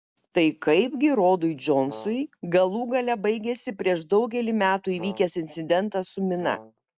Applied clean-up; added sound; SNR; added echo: none; Brass instrument; 18 dB; none.